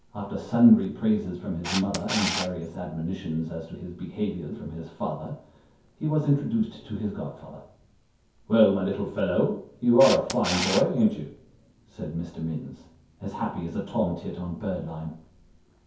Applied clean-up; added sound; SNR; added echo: none; Camera; 13 dB; reverberation time 0.6 s.